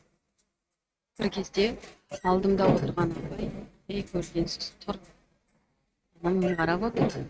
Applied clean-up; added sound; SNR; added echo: neural mask model RNNoise.